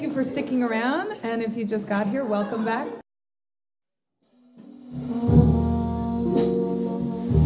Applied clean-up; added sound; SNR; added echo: none; none; none; none.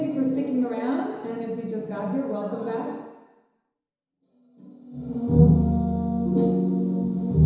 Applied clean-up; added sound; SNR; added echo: none; none; none; reverberation time 1.0 s.